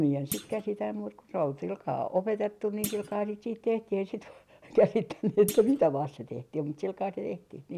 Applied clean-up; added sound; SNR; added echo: none; Thump, thud; 14 dB; none.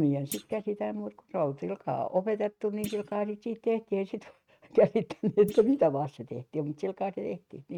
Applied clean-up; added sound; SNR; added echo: neural mask model RNNoise.